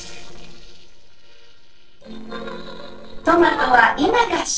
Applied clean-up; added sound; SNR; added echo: neural separator model SepFormer DNS4.